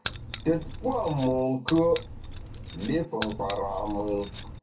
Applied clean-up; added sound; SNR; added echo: none; Keys jangling; 9 dB; reverberation time 0.3 s.